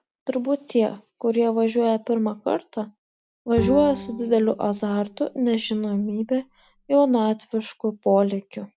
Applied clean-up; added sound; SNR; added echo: none; Bowed string instrument; 12 dB; none.